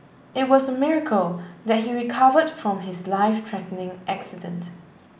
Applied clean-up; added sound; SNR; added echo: none; none; none; none.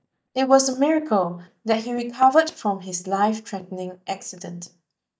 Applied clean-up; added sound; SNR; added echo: neural mask model DeepFilterNet 3.